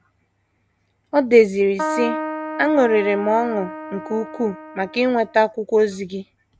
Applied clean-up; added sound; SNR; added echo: none; Keyboard (musical); 9 dB; none.